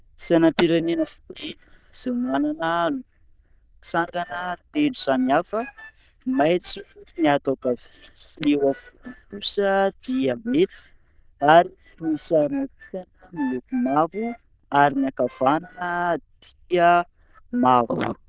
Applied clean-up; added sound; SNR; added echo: neural diffusion model UNIVERSE++.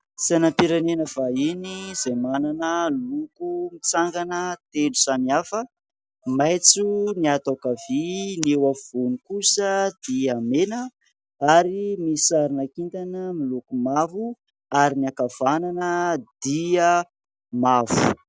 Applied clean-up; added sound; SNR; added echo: none; none; none; none.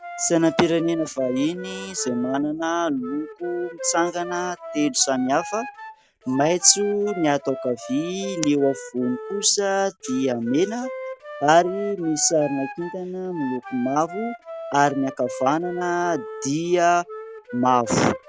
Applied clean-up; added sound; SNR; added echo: none; Wind instrument, woodwind instrument; 13 dB; none.